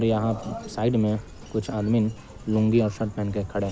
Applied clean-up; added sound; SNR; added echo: none; none; none; none.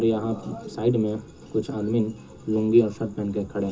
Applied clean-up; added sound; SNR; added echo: none; none; none; reverberation time 0.2 s.